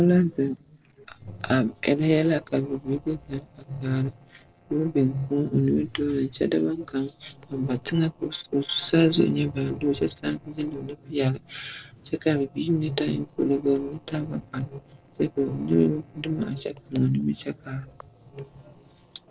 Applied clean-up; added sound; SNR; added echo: neural separator model SepFormer DNS4.